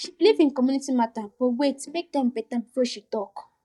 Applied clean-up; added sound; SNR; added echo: neural mask model DeepFilterNet 3.